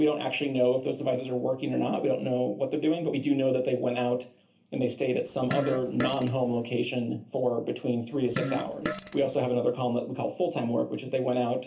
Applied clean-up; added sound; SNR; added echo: none; Fart; 6 dB; reverberation time 0.3 s.